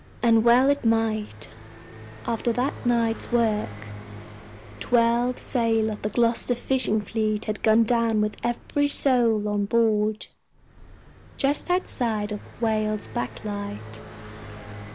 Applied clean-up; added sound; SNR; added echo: none; Car passing by; 17 dB; none.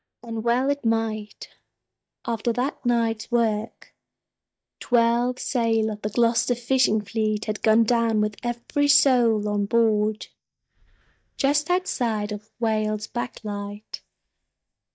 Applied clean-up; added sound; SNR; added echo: neural mask model DeepFilterNet 3.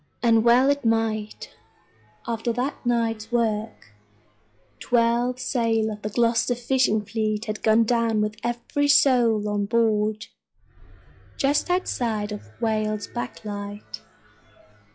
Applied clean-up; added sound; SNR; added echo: classical method log-MMSE.